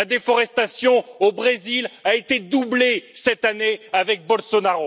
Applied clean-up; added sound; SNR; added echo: none; none; none; none.